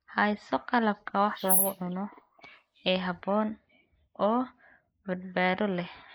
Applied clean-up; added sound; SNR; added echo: neural mask model Resemble Enhance denoiser.